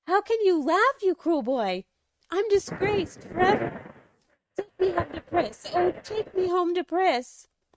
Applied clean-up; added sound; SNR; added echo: neural mask model RNNoise.